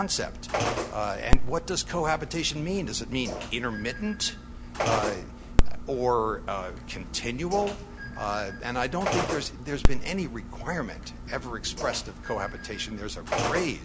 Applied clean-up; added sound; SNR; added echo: none; Telephone; -3 dB; none.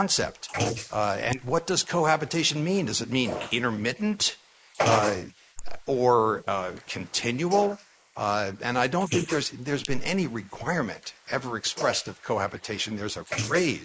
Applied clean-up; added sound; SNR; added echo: neural mask model Resemble Enhance denoiser.